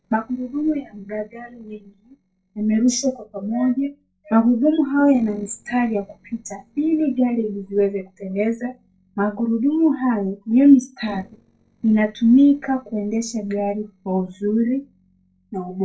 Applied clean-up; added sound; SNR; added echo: neural separator model SepFormer DNS4.